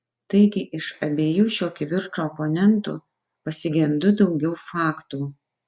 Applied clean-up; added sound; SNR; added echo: none; none; none; none.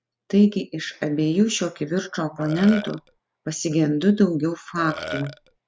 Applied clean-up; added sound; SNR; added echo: none; Burping, eructation; 11 dB; none.